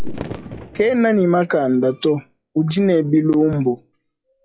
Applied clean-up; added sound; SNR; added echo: classical method log-MMSE.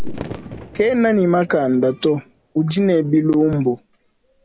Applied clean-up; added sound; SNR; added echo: none; Fireworks; 13 dB; none.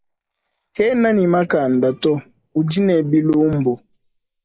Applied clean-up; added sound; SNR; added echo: neural mask model Resemble Enhance denoiser.